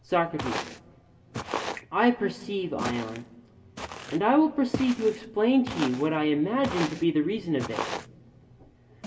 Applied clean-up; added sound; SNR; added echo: none; Walk, footsteps; 10 dB; reverberation time 1.4 s.